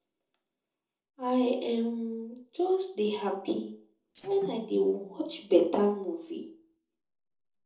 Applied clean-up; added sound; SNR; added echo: neural separator model SepFormer DNS4.